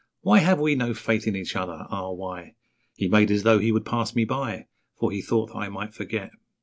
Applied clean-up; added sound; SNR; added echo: none; none; none; none.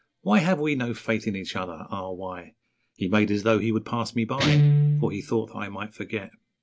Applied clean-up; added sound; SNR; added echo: none; Guitar; 2 dB; none.